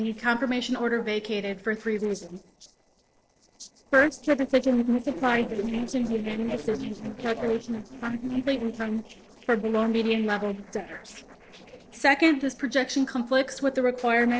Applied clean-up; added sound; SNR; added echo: neural separator model SepFormer DNS4.